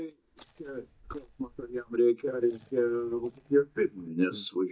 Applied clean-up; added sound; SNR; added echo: neural mask model DeepFilterNet 3.